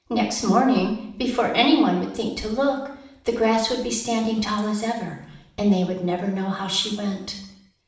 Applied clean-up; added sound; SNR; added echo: none; none; none; reverberation time 0.7 s.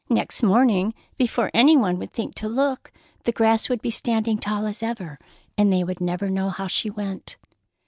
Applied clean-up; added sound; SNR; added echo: none; none; none; none.